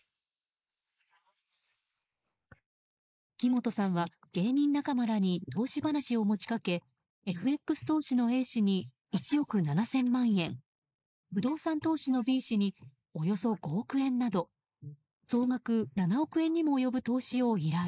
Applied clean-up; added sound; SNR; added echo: neural mask model Resemble Enhance denoiser.